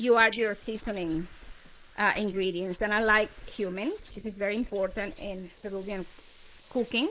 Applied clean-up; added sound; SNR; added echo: neural mask model Resemble Enhance denoiser.